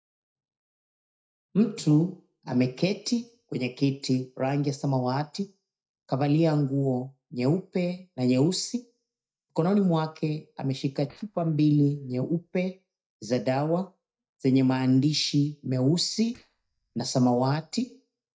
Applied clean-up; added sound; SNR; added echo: neural mask model DeepFilterNet 3.